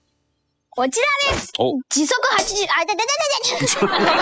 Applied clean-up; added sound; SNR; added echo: classical method spectral subtraction.